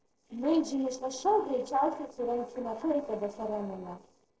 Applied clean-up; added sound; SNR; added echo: neural separator model SepFormer DNS4.